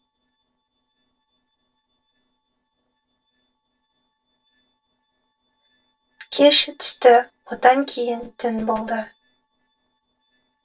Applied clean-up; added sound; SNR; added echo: neural separator model SepFormer DNS4.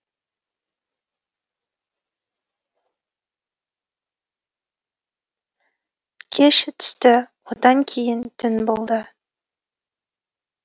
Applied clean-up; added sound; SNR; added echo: none; none; none; none.